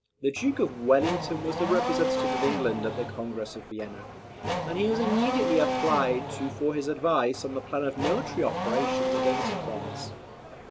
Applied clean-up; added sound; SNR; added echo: none; Race car, auto racing / Accelerating, revving, vroom; 3 dB; none.